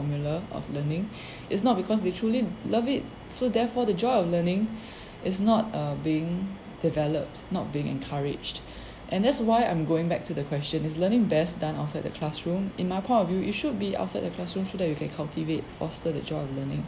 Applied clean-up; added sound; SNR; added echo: none; none; none; none.